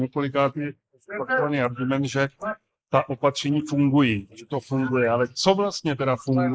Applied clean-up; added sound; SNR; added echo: neural mask model Resemble Enhance denoiser.